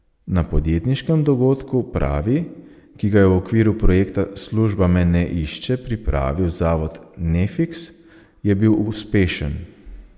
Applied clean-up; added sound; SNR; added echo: none; none; none; none.